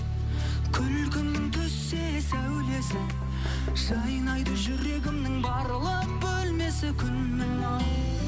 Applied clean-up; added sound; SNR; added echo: none; Knock / Wood; 19 dB; none.